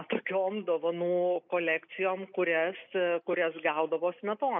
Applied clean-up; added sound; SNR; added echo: neural mask model Resemble Enhance denoiser.